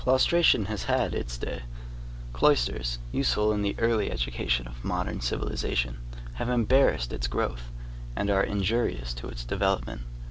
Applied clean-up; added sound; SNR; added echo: none; none; none; none.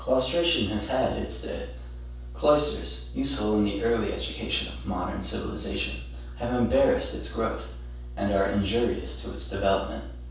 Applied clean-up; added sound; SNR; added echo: none; none; none; reverberation time 0.7 s.